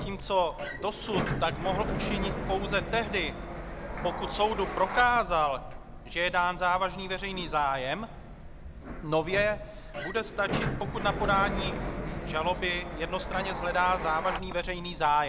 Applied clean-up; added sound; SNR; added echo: none; Sliding door; 5 dB; none.